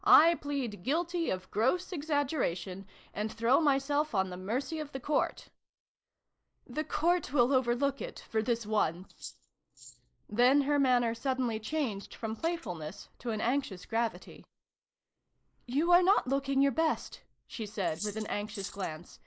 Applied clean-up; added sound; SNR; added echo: neural mask model Resemble Enhance denoiser.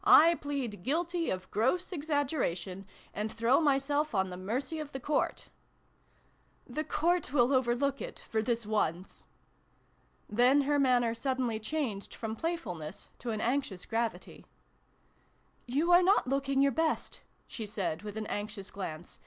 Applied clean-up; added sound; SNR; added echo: none; none; none; none.